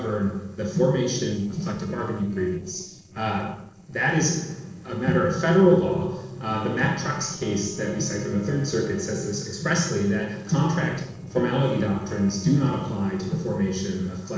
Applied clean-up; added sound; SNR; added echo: neural separator model SepFormer DNS4.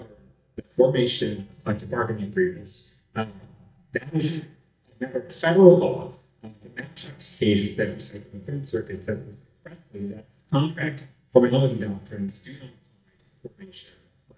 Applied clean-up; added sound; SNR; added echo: neural mask model DeepFilterNet 3.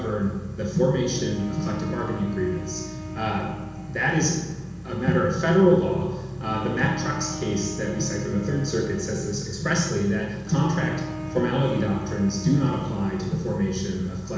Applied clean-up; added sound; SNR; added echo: none; Bowed string instrument; 13 dB; reverberation time 1.1 s.